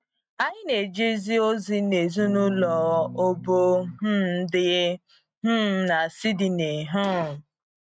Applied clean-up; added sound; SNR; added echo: neural mask model RNNoise.